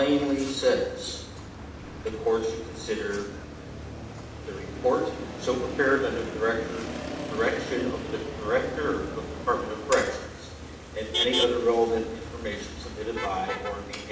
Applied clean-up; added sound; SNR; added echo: none; Motor vehicle (road); 8 dB; reverberation time 0.9 s.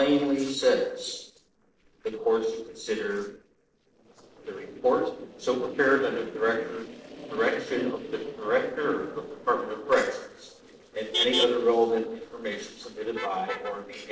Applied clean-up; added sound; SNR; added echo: neural separator model SepFormer DNS4.